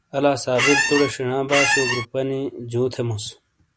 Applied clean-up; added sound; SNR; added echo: none; Squeak; -2 dB; none.